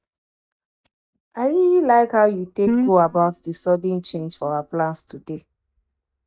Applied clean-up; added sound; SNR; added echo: neural mask model DeepFilterNet 3.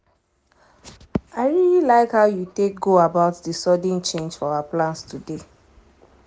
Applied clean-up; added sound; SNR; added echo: none; none; none; none.